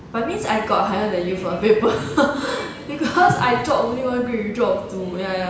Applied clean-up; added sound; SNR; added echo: none; Waves, surf; 17 dB; reverberation time 1.1 s.